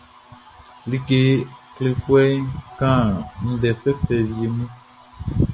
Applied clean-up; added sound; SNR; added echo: none; none; none; none.